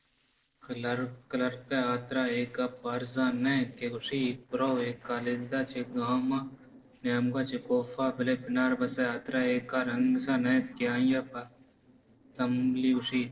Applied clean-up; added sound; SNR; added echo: neural separator model SepFormer DNS4.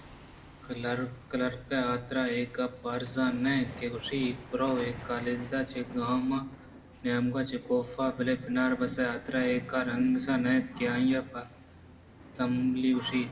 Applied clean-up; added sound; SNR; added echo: none; Hammer; 18 dB; reverberation time 0.7 s.